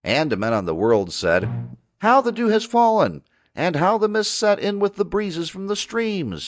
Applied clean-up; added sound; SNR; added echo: neural mask model DeepFilterNet 3.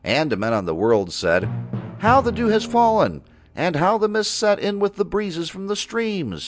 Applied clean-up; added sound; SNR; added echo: none; Drum; 14 dB; none.